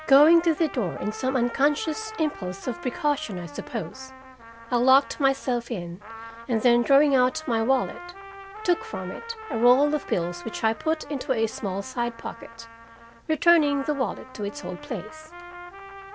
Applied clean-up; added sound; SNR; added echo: none; Trumpet; 16 dB; none.